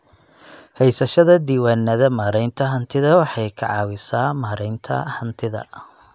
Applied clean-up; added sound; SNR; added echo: none; none; none; none.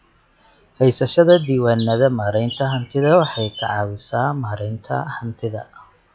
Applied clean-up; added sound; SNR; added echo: classical method log-MMSE.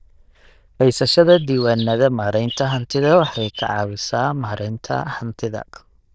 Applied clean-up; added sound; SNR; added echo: neural diffusion model UNIVERSE++.